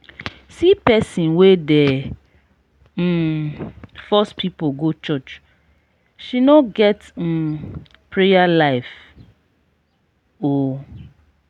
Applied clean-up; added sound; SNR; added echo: none; none; none; none.